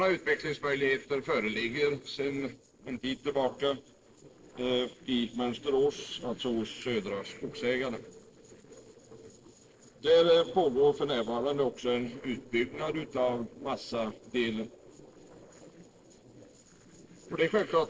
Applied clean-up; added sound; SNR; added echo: neural separator model SepFormer DNS4.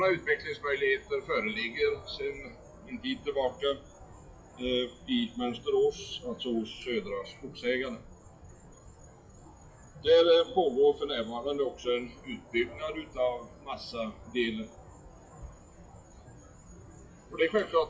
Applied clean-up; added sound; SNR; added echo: classical method WPE with log-MMSE.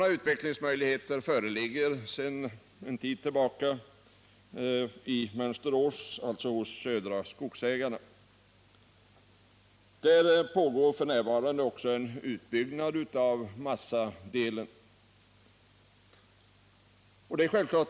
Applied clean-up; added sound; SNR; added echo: none; none; none; none.